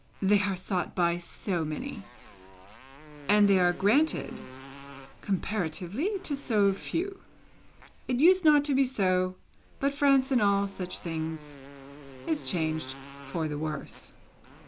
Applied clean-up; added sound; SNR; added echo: none; Motorcycle; 19 dB; none.